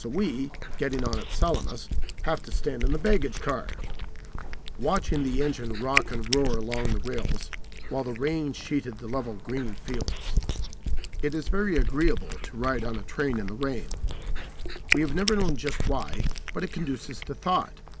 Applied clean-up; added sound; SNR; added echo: none; Cat; -3 dB; none.